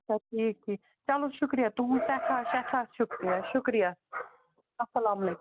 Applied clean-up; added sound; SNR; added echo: none; none; none; none.